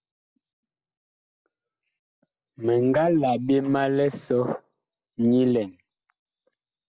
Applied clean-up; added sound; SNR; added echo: none; none; none; none.